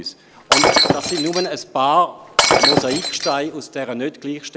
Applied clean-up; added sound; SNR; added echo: none; Shatter; -5 dB; none.